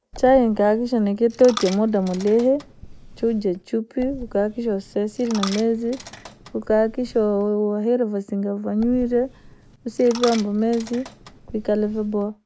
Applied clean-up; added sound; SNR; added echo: none; Coin (dropping); 17 dB; none.